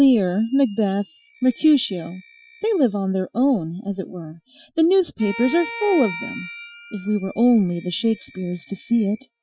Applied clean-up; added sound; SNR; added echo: classical method Wiener filter.